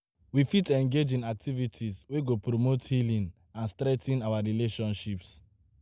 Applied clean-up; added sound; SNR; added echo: none; none; none; none.